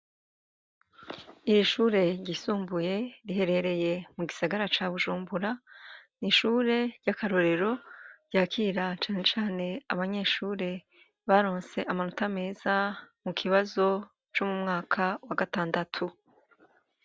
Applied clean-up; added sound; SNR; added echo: none; none; none; none.